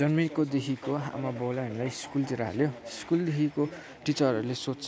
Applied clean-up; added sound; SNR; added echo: none; none; none; none.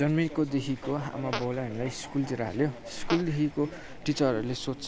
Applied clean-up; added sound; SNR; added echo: none; Rain + Fart; 12 dB; none.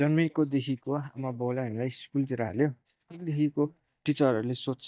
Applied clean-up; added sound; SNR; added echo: neural mask model DeepFilterNet 3.